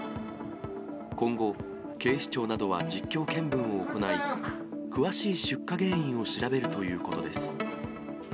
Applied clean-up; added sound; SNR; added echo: none; none; none; none.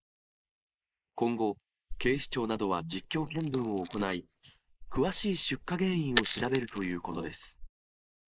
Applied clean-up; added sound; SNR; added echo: neural mask model Resemble Enhance denoiser.